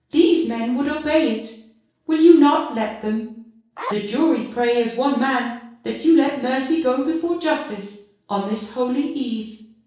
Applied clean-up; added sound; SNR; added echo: neural separator model SepFormer DNS4.